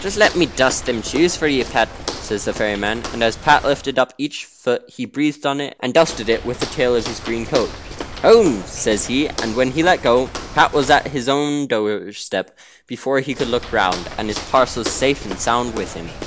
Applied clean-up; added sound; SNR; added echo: none; Walk, footsteps; 13 dB; none.